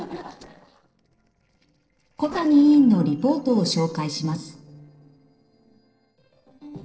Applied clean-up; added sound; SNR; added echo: neural separator model SepFormer DNS4.